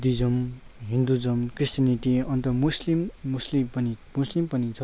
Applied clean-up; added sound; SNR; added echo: none; Rain; 18 dB; none.